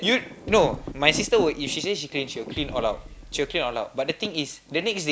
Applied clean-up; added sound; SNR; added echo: none; Bass drum; 17 dB; none.